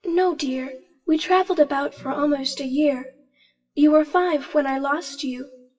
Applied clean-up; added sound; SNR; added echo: classical method WPE with log-MMSE.